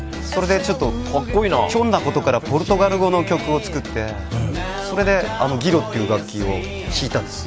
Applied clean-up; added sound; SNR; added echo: none; none; none; none.